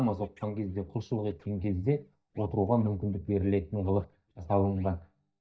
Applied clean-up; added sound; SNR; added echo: neural mask model DeepFilterNet 3.